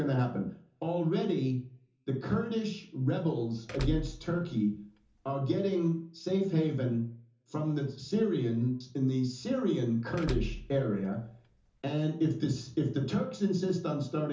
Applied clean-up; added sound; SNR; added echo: none; Door / Car; 8 dB; reverberation time 0.6 s.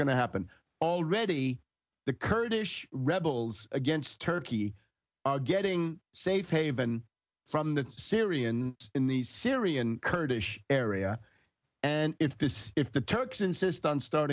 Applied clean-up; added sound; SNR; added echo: none; none; none; none.